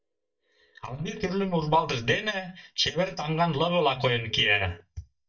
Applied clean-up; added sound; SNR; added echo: neural mask model DeepFilterNet 3.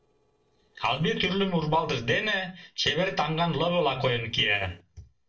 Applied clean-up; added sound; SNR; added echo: neural separator model SepFormer DNS4.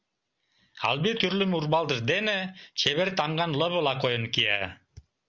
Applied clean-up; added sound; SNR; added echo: none; none; none; none.